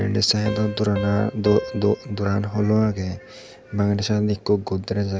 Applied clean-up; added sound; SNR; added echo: none; Piano; 14 dB; none.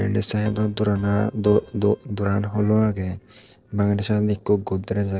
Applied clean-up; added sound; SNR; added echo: neural separator model SepFormer DNS4.